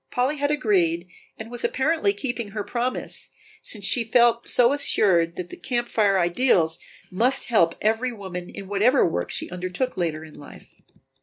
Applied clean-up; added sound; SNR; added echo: none; none; none; none.